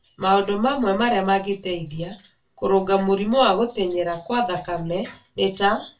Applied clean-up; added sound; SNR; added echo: none; none; none; reverberation time 0.2 s.